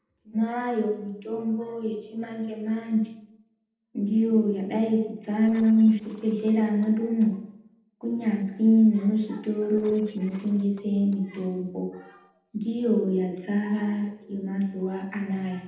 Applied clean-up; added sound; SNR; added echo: neural separator model SepFormer DNS4.